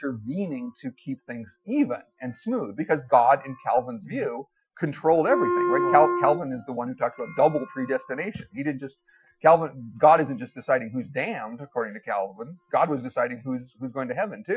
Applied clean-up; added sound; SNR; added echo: classical method Wiener filter.